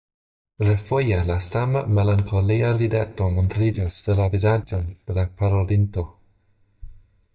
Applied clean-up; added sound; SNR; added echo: neural mask model DeepFilterNet 3.